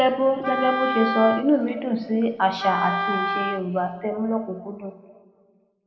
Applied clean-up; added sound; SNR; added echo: none; Wind instrument, woodwind instrument; 5 dB; reverberation time 1.8 s.